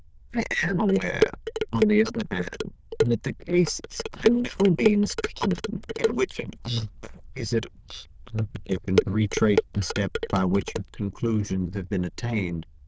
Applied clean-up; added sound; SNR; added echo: neural diffusion model UNIVERSE++.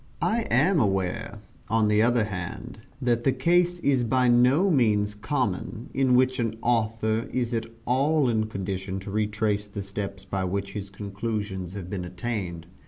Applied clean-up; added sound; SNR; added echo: none; none; none; none.